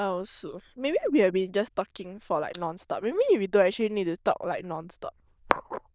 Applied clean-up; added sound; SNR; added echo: neural diffusion model UNIVERSE++.